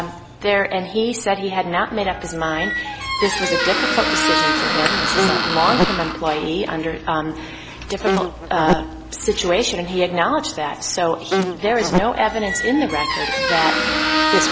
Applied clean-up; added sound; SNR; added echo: none; Squeak + Insect; 1 dB; none.